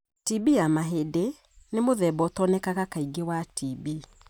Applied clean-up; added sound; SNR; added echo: none; none; none; none.